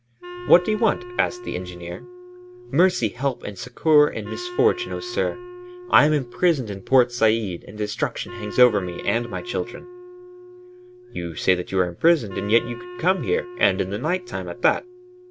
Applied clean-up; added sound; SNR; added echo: none; Wind instrument, woodwind instrument; 15 dB; none.